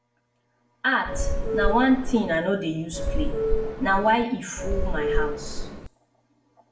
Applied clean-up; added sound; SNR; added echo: none; Subway, metro, underground / Doorbell; -1 dB; reverberation time 0.5 s.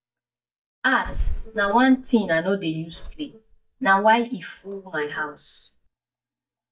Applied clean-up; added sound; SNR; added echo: neural mask model DeepFilterNet 3.